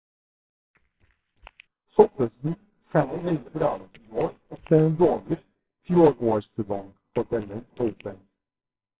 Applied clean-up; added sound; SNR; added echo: neural separator model SepFormer WHAMR!.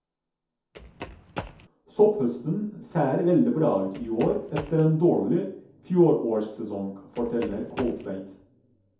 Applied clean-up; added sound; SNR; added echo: none; Run; 14 dB; reverberation time 0.6 s.